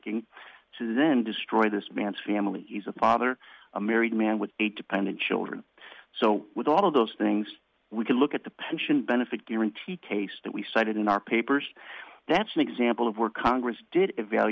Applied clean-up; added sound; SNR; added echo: none; none; none; none.